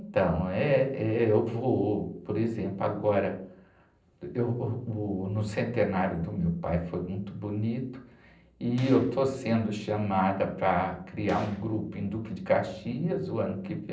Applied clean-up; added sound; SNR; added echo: neural separator model SepFormer DNS4.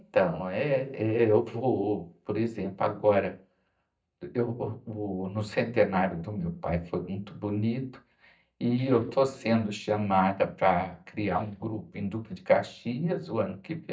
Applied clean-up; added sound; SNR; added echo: neural mask model DeepFilterNet 3.